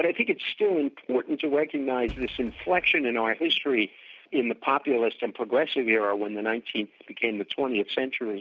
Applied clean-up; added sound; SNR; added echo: none; Fireworks; 18 dB; none.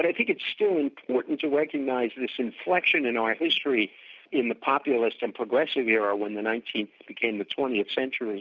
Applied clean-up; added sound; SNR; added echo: none; none; none; none.